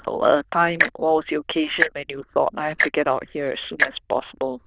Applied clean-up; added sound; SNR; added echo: neural diffusion model UNIVERSE++.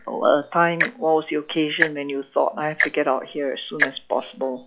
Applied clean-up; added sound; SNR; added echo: classical method log-MMSE.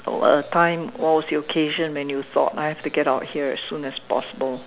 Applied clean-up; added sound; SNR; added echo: none; none; none; none.